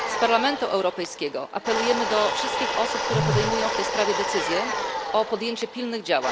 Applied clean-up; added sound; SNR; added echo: none; Telephone + Domestic sounds, home sounds; 1 dB; none.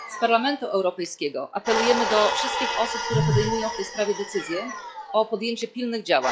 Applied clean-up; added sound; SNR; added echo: classical method log-MMSE.